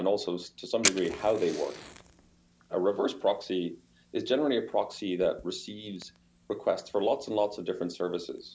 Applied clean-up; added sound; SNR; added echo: none; Fire; 11 dB; none.